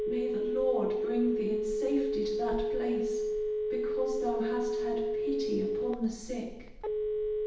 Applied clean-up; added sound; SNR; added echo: none; Telephone; -3 dB; reverberation time 0.9 s.